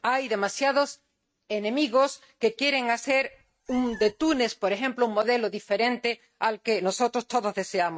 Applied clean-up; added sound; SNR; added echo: neural mask model RNNoise.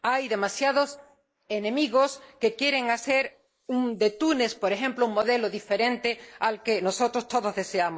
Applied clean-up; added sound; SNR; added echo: neural mask model Resemble Enhance denoiser.